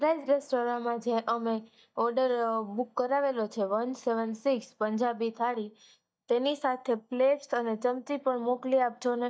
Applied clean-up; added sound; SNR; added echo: neural mask model DeepFilterNet 3.